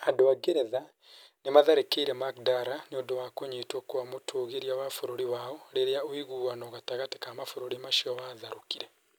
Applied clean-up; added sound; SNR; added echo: none; none; none; none.